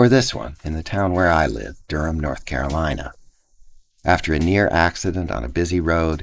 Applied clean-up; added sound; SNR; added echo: neural mask model Resemble Enhance denoiser.